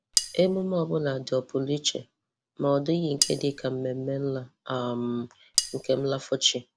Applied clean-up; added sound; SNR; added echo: none; Cutlery, silverware; -1 dB; none.